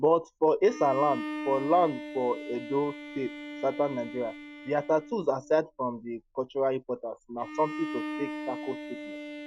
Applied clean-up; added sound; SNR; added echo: none; Bowed string instrument; 11 dB; none.